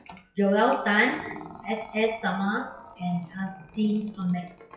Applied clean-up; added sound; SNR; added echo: classical method WPE with log-MMSE.